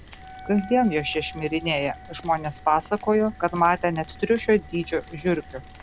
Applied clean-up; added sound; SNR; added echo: none; Wind instrument, woodwind instrument + Rain; 17 dB; none.